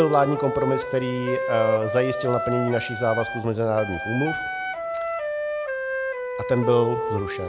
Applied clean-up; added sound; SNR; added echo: none; Wind instrument, woodwind instrument; 4 dB; none.